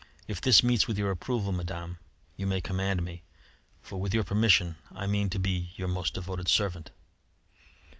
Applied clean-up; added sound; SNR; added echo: none; none; none; none.